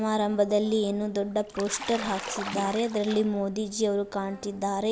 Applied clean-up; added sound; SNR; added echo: none; Bathtub (filling or washing) / Splash, splatter; 11 dB; none.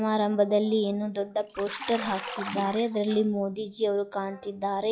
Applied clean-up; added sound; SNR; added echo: classical method log-MMSE.